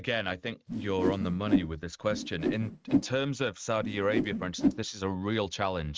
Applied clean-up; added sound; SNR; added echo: neural mask model RNNoise.